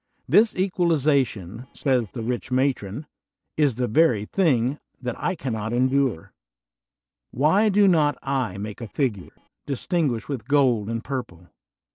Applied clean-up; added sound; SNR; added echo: neural separator model SepFormer DNS4.